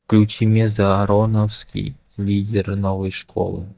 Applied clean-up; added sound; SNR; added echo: neural mask model DeepFilterNet 3.